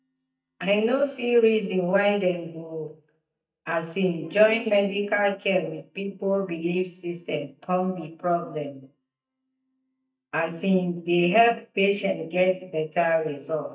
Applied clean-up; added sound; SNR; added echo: neural mask model DeepFilterNet 3.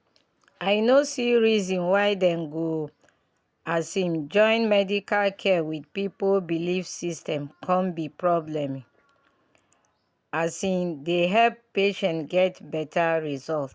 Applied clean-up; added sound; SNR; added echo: none; none; none; none.